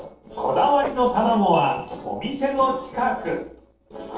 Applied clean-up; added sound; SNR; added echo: neural separator model SepFormer DNS4.